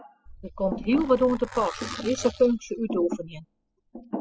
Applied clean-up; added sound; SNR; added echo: classical method spectral subtraction.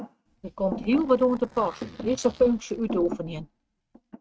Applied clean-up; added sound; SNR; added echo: neural mask model RNNoise.